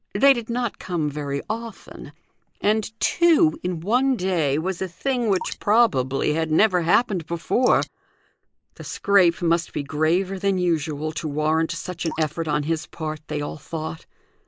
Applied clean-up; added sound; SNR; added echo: neural mask model Resemble Enhance denoiser.